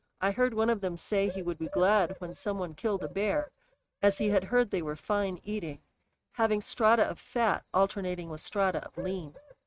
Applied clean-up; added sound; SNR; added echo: neural mask model RNNoise.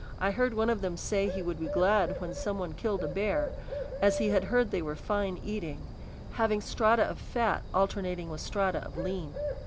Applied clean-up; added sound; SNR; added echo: none; Bird; 7 dB; none.